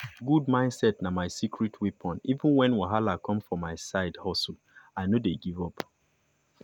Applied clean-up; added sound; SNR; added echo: none; none; none; none.